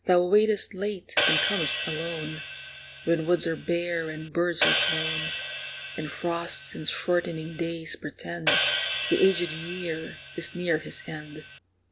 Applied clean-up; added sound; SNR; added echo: none; Hi-hat; 0 dB; none.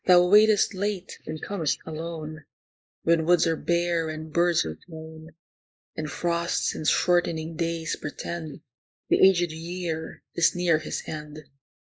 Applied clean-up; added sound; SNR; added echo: neural mask model Resemble Enhance denoiser.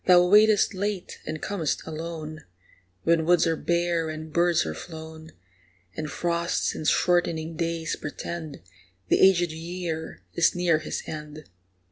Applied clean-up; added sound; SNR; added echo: none; none; none; none.